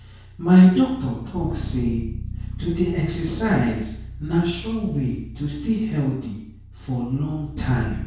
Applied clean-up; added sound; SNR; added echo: none; Bass guitar; 11 dB; reverberation time 0.6 s.